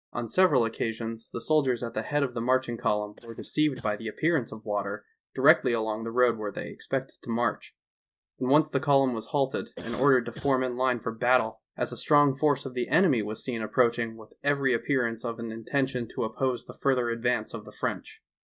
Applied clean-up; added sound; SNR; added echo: neural mask model DeepFilterNet 3.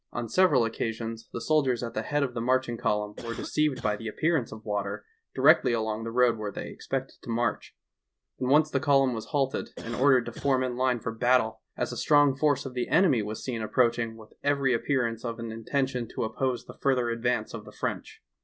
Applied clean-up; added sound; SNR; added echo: none; Cough; 15 dB; none.